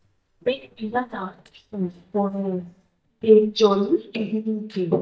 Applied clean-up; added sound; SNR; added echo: neural mask model DeepFilterNet 3.